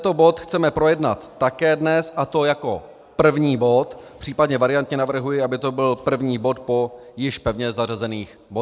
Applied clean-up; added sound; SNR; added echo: none; none; none; none.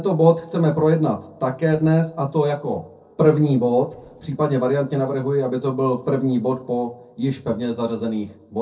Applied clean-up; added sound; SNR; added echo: neural separator model SepFormer DNS4.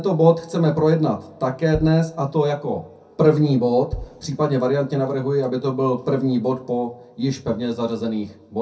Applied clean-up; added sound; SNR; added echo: none; Bass drum; 17 dB; reverberation time 0.3 s.